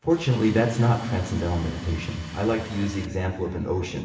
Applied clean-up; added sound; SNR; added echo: none; Tools; 18 dB; reverberation time 2.7 s.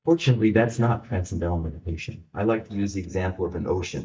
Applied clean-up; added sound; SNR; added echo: neural mask model DeepFilterNet 3.